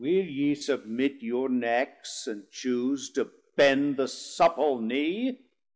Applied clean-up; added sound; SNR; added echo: none; none; none; none.